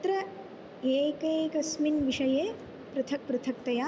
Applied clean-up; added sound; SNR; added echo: none; none; none; none.